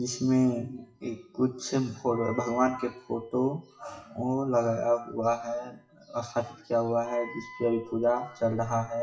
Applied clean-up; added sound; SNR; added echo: classical method WPE with log-MMSE.